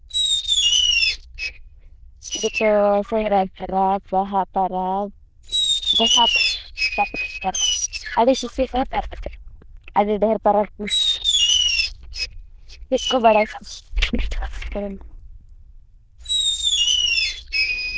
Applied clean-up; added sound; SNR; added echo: neural diffusion model UNIVERSE++.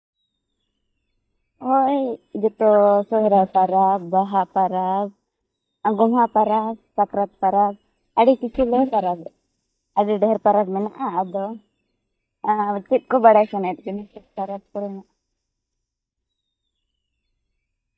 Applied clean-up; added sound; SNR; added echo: neural mask model DeepFilterNet 3.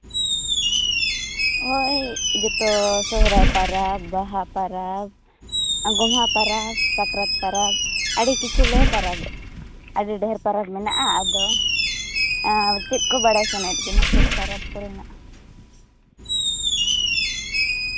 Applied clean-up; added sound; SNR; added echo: none; Squeak; -3 dB; none.